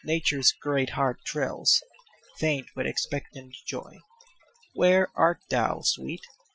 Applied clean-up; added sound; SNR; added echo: classical method Wiener filter.